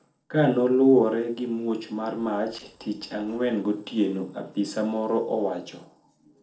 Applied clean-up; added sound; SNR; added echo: neural separator model SepFormer DNS4.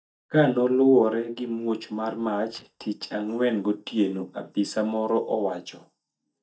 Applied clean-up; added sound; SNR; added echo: neural mask model DeepFilterNet 3.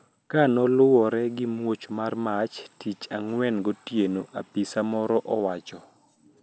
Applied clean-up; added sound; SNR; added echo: none; none; none; none.